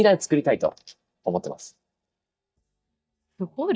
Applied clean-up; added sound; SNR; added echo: neural mask model DeepFilterNet 3.